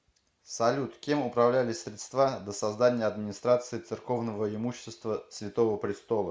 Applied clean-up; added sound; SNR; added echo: none; none; none; none.